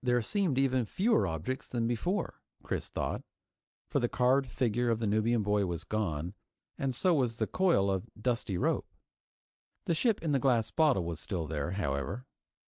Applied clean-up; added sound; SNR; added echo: none; none; none; none.